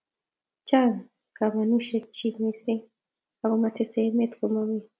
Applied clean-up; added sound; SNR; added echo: none; none; none; none.